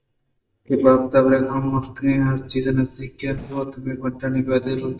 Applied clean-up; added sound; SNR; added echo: neural mask model DeepFilterNet 3.